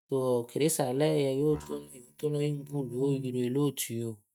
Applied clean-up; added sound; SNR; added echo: neural mask model DeepFilterNet 3.